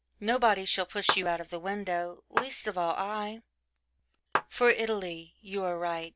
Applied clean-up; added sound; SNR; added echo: none; Clapping; 2 dB; none.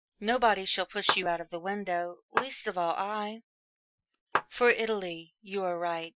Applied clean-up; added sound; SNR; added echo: classical method Wiener filter.